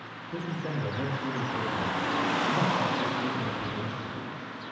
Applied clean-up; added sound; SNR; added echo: none; Car passing by / Traffic noise, roadway noise; -4 dB; reverberation time 1.1 s.